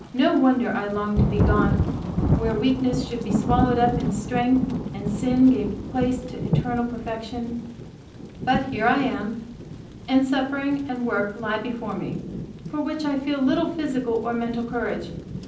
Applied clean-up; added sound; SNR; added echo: none; Thunder / Rain; 4 dB; reverberation time 0.6 s.